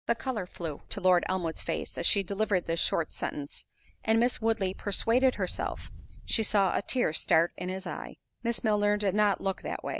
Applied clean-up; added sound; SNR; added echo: neural mask model DeepFilterNet 3.